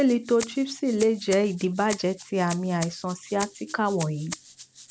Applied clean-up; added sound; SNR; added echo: none; Rattle (instrument); 15 dB; none.